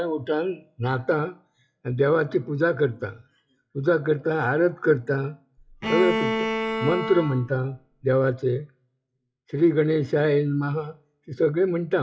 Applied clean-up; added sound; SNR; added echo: classical method WPE with log-MMSE.